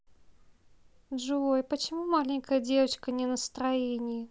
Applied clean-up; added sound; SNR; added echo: none; none; none; none.